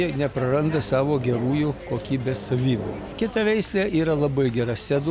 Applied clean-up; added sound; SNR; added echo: none; Microwave oven; 13 dB; none.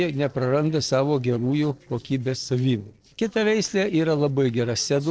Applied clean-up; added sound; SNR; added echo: neural separator model SepFormer DNS4.